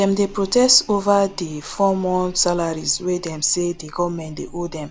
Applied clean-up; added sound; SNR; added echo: none; Buzz; 20 dB; none.